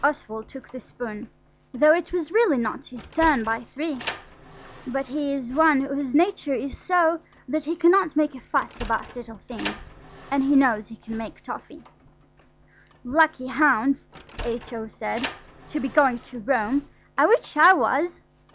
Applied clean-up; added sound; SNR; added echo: none; Sliding door; 18 dB; none.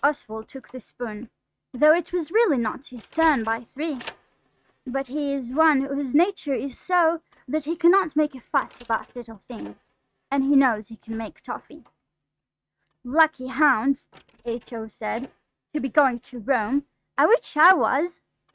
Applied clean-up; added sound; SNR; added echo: neural mask model RNNoise.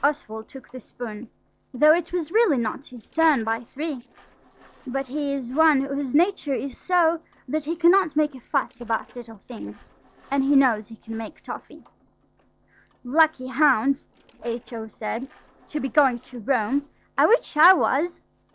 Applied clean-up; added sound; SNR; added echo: neural separator model SepFormer DNS4.